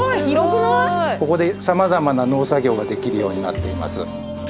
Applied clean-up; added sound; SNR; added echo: none; none; none; none.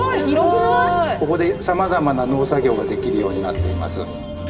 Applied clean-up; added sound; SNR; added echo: none; Wind; 17 dB; reverberation time 1.9 s.